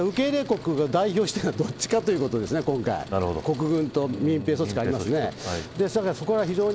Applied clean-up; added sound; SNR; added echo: none; Truck; 17 dB; none.